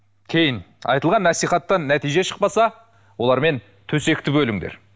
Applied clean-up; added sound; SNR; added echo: none; none; none; none.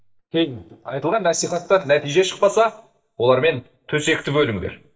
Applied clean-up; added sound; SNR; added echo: neural mask model DeepFilterNet 3.